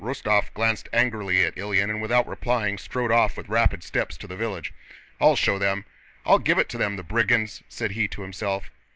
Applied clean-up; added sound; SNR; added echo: none; none; none; none.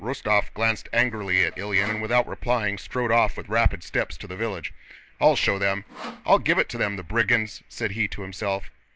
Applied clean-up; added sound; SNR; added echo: none; Sawing; 18 dB; none.